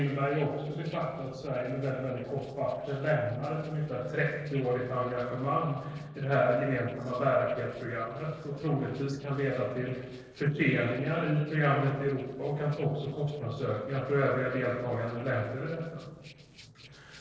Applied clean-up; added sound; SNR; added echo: neural separator model SepFormer DNS4.